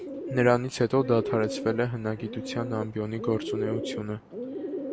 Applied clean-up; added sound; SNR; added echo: none; Bird; 7 dB; none.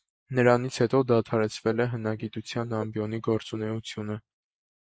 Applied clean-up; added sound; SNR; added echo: neural mask model Resemble Enhance denoiser.